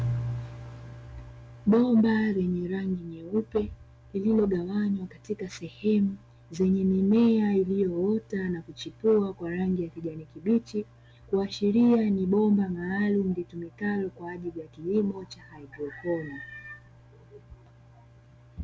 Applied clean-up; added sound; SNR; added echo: none; none; none; none.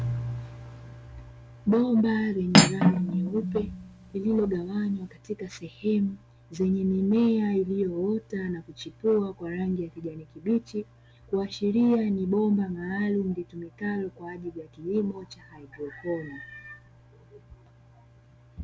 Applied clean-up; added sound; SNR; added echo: none; Cutlery, silverware; -3 dB; none.